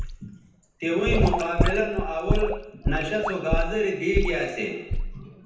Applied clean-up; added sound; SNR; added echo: none; Sink (filling or washing) / Gurgling / Liquid; 0 dB; reverberation time 0.9 s.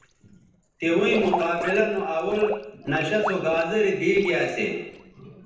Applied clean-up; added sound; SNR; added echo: neural separator model SepFormer DNS4.